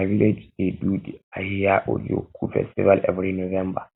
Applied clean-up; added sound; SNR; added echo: none; none; none; none.